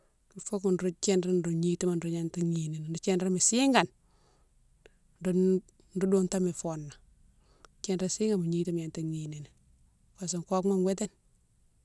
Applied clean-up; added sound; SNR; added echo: none; none; none; none.